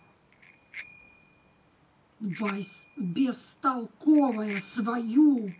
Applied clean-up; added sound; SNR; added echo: none; Bicycle bell; 20 dB; reverberation time 0.1 s.